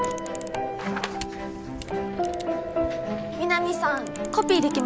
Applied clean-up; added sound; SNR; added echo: none; Camera; 17 dB; none.